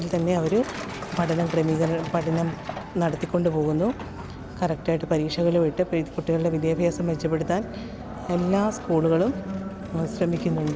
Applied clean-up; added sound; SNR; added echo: none; Truck; 14 dB; none.